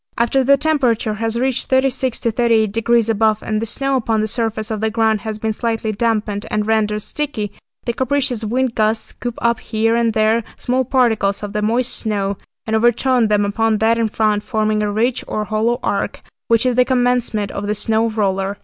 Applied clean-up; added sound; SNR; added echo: none; none; none; none.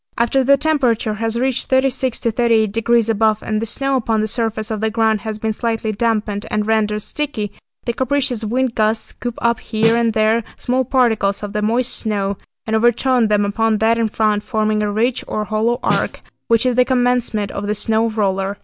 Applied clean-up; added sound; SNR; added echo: none; Snare drum; 10 dB; none.